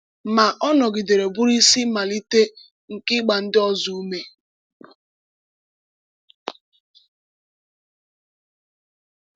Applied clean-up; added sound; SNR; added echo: none; none; none; none.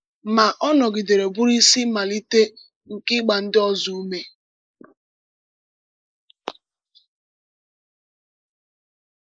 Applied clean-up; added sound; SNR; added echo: neural mask model Resemble Enhance denoiser.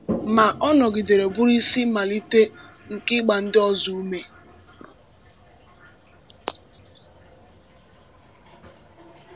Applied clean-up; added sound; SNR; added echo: none; Toilet flush; 16 dB; none.